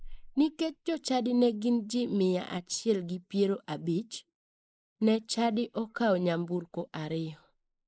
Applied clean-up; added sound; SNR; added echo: neural mask model Resemble Enhance denoiser.